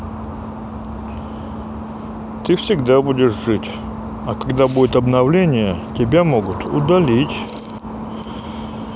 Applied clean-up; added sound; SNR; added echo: none; none; none; none.